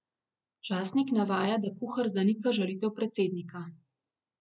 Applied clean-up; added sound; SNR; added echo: none; none; none; none.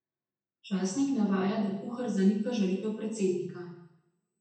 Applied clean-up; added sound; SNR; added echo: none; none; none; reverberation time 0.8 s.